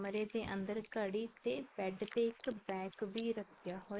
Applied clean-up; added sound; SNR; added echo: neural mask model Resemble Enhance denoiser.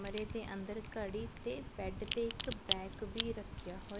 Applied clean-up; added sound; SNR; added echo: none; Crack; -3 dB; none.